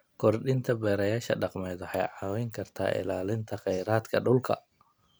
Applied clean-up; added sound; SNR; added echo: none; none; none; none.